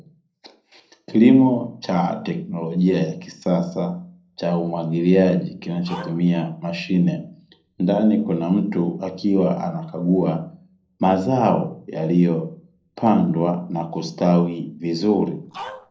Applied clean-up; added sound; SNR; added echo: neural separator model SepFormer DNS4.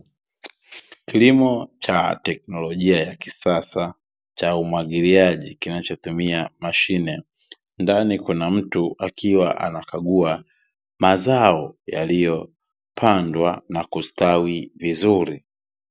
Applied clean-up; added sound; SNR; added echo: none; none; none; none.